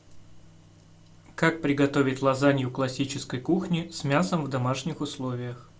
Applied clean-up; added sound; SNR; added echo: none; none; none; none.